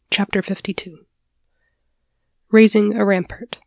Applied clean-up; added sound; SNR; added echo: none; none; none; none.